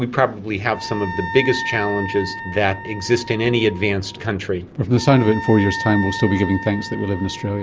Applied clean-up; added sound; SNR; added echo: none; Wind instrument, woodwind instrument; 11 dB; none.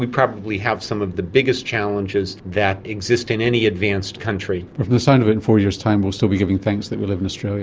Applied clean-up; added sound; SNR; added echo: none; none; none; none.